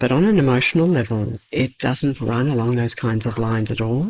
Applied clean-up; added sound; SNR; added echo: neural mask model Resemble Enhance denoiser.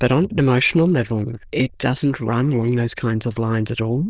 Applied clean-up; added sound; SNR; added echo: neural diffusion model UNIVERSE++.